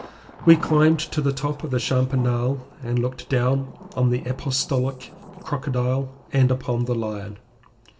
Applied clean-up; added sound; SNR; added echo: none; Thunder; 19 dB; reverberation time 0.7 s.